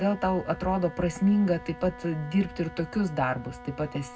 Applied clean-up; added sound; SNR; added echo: none; Wind instrument, woodwind instrument; 17 dB; reverberation time 0.3 s.